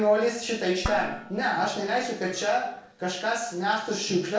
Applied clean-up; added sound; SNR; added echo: neural separator model SepFormer DNS4.